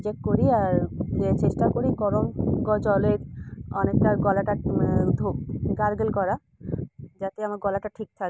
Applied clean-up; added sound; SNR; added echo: none; none; none; none.